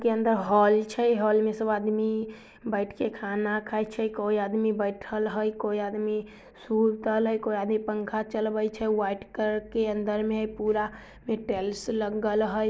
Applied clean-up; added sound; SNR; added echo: none; none; none; none.